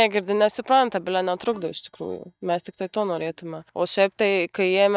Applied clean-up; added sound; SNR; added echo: neural mask model DeepFilterNet 3.